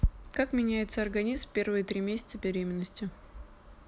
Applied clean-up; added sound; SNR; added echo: none; none; none; none.